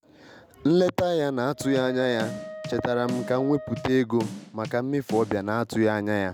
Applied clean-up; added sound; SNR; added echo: none; Wind instrument, woodwind instrument + Bass drum / Snare drum; 12 dB; none.